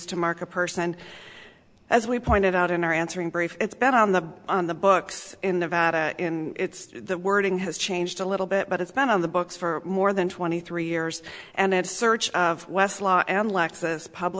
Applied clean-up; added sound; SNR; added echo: none; none; none; none.